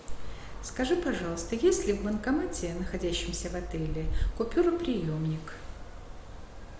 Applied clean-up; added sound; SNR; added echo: none; none; none; none.